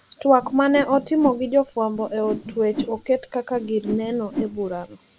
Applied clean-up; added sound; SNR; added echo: none; Whoosh, swoosh, swish; 11 dB; none.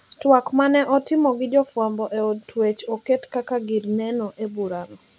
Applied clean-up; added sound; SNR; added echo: none; none; none; none.